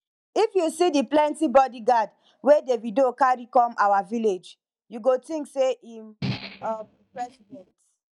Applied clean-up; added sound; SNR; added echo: neural mask model DeepFilterNet 3.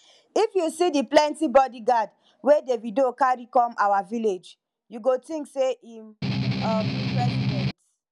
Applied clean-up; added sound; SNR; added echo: none; Strum; 0 dB; none.